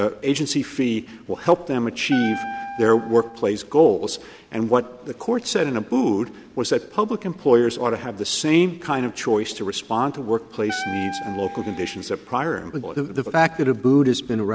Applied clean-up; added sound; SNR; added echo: none; Wind instrument, woodwind instrument; 11 dB; none.